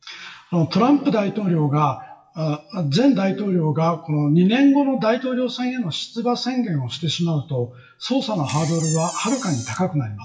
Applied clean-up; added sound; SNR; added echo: classical method WPE with log-MMSE.